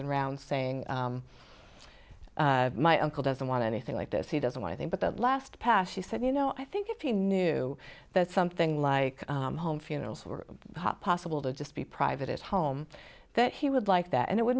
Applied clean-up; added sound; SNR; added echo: none; none; none; none.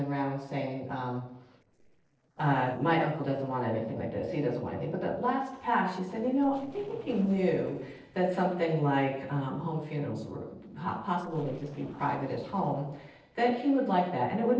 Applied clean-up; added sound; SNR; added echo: neural separator model SepFormer DNS4.